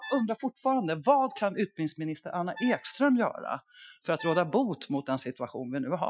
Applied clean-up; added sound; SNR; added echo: classical method Wiener filter.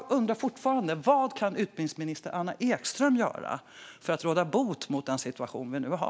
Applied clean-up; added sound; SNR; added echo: none; none; none; none.